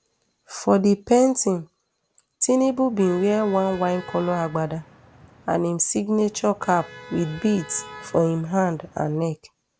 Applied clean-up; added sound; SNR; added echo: none; Motor vehicle (road); 19 dB; none.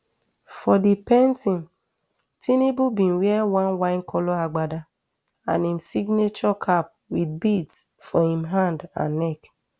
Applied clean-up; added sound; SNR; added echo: none; none; none; none.